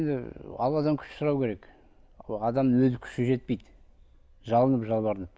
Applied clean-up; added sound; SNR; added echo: none; none; none; none.